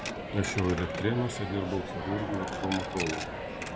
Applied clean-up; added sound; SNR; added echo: none; Coin (dropping); 3 dB; none.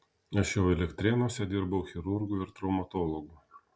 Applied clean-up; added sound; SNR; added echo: none; none; none; none.